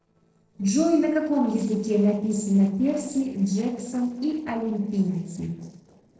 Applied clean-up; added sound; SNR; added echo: neural separator model SepFormer DNS4.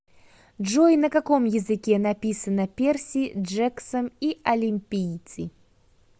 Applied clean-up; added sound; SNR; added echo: none; none; none; none.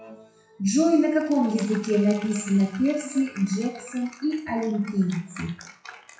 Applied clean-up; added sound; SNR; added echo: classical method WPE with log-MMSE.